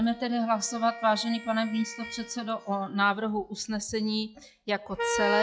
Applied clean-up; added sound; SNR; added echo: classical method log-MMSE.